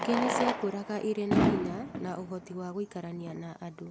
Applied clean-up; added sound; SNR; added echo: none; Fireworks; -1 dB; none.